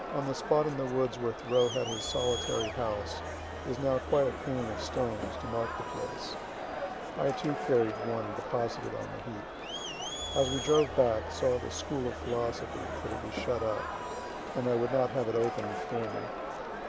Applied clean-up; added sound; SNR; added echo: none; Crowd; 5 dB; none.